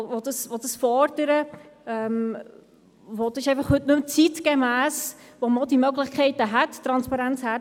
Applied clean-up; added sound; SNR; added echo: none; none; none; none.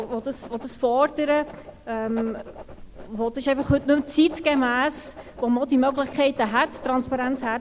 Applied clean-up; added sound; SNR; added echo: none; Writing; 18 dB; none.